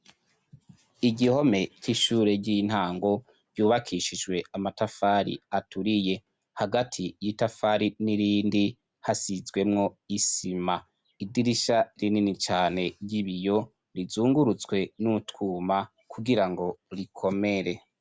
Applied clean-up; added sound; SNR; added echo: none; none; none; none.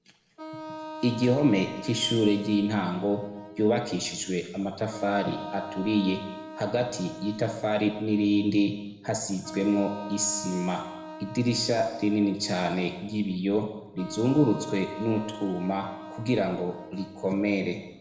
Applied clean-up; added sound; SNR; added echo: none; Wind instrument, woodwind instrument; 14 dB; reverberation time 0.9 s.